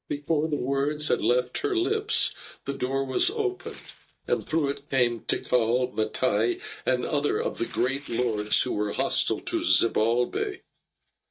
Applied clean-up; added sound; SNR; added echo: neural mask model DeepFilterNet 3.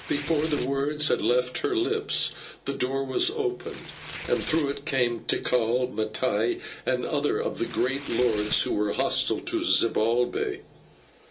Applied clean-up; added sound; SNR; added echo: none; Tearing; 18 dB; reverberation time 0.2 s.